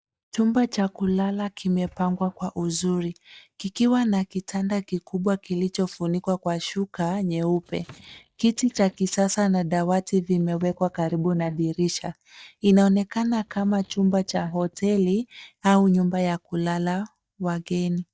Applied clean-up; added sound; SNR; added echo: neural mask model DeepFilterNet 3.